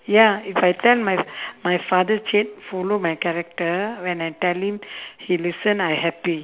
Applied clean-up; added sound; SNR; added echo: none; none; none; none.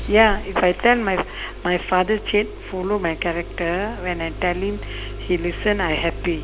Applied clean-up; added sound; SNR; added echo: none; Engine starting; 10 dB; none.